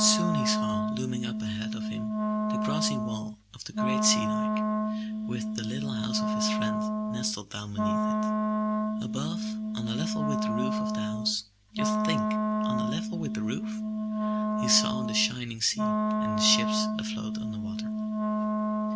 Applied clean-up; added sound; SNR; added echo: none; Wind instrument, woodwind instrument; -5 dB; none.